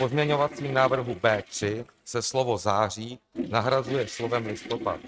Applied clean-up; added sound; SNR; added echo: neural mask model RNNoise.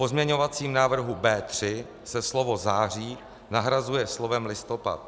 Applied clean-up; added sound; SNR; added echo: none; none; none; none.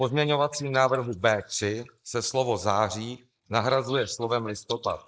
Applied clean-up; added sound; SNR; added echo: neural mask model Resemble Enhance denoiser.